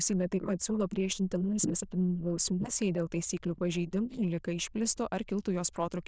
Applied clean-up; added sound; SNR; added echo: neural diffusion model UNIVERSE++.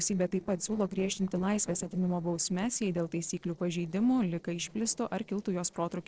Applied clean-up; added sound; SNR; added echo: neural separator model SepFormer DNS4.